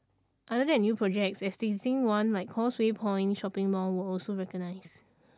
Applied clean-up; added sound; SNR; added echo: none; none; none; none.